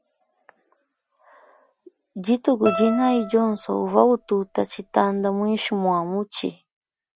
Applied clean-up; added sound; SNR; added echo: none; Guitar; 10 dB; none.